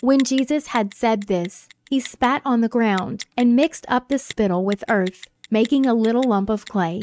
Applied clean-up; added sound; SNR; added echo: neural mask model RNNoise.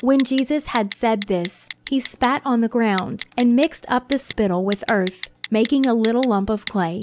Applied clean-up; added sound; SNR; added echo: none; Telephone; 16 dB; none.